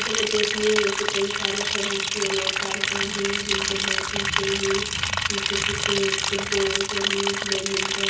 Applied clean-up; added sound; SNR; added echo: none; Liquid; -3 dB; reverberation time 1.2 s.